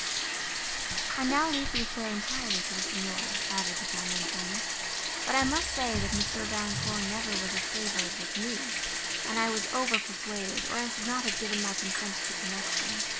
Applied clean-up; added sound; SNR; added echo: none; Bathtub (filling or washing); -4 dB; none.